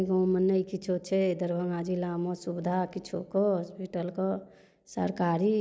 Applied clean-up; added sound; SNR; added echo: none; none; none; none.